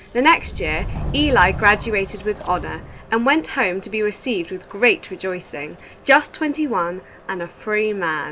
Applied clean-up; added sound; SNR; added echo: none; Subway, metro, underground; 12 dB; none.